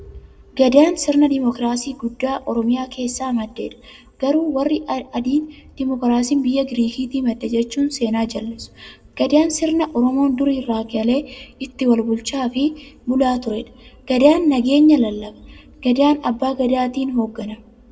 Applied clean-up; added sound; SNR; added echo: none; none; none; reverberation time 0.3 s.